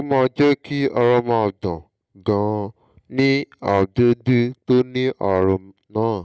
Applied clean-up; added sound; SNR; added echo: none; none; none; none.